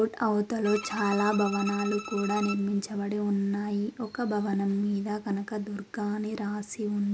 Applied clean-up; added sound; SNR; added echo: none; Bowed string instrument; 11 dB; none.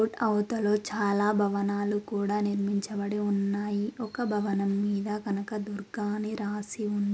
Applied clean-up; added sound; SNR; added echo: none; none; none; none.